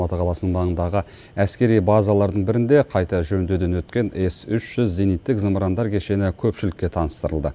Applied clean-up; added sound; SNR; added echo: none; none; none; none.